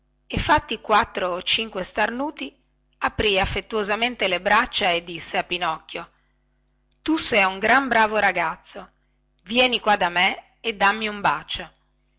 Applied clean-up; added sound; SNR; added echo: none; none; none; none.